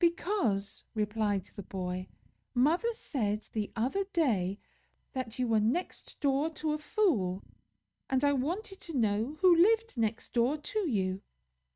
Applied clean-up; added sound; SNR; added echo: neural mask model RNNoise.